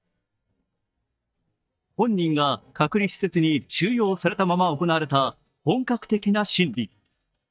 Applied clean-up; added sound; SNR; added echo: neural mask model DeepFilterNet 3.